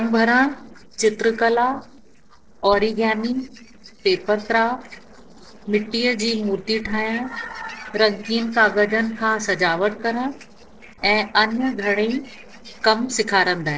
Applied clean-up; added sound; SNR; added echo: neural separator model SepFormer DNS4.